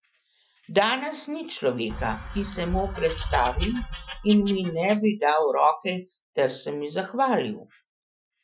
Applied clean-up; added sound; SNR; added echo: classical method Wiener filter.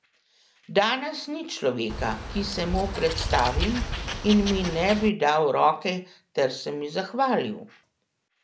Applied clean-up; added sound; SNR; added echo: none; Wild animals; 4 dB; none.